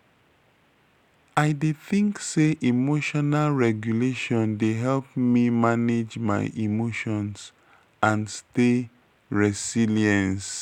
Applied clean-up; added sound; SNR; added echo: none; none; none; none.